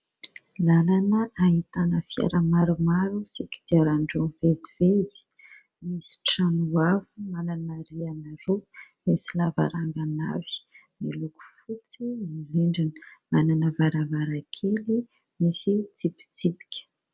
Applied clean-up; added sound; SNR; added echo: none; none; none; none.